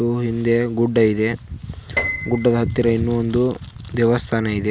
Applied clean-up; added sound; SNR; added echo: none; Piano; 12 dB; none.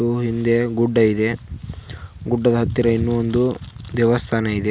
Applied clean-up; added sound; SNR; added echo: none; none; none; none.